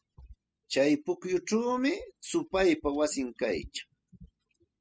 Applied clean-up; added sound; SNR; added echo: classical method spectral subtraction.